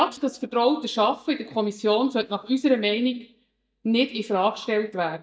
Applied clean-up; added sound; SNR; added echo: neural mask model DeepFilterNet 3.